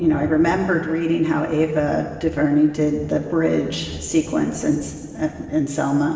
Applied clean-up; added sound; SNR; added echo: none; Thunder; 16 dB; reverberation time 1.3 s.